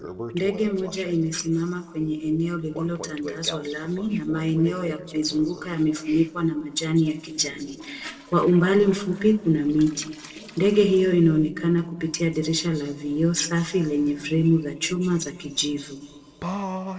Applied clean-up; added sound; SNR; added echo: neural separator model SepFormer DNS4.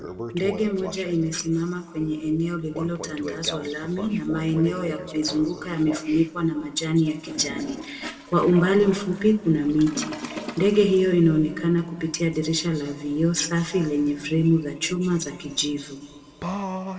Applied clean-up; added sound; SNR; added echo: none; Toilet flush; 14 dB; reverberation time 1.5 s.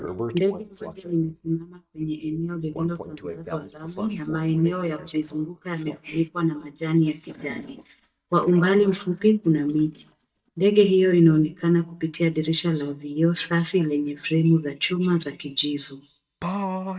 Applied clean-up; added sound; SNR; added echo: neural mask model DeepFilterNet 3.